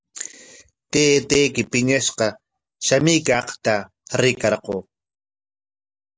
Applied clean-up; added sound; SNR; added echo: none; none; none; none.